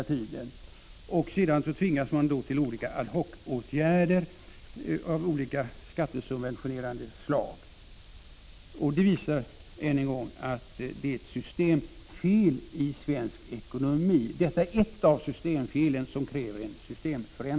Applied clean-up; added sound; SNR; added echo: none; none; none; none.